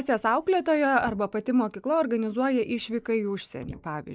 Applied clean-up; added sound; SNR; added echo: neural mask model Resemble Enhance denoiser.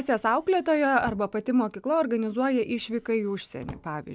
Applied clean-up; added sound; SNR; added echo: none; Drawer open or close; 20 dB; none.